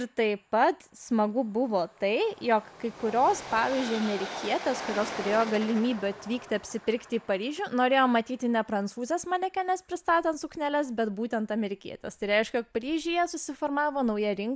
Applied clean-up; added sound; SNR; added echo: none; Train; 15 dB; none.